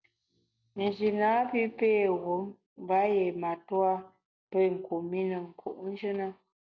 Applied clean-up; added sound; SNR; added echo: none; none; none; none.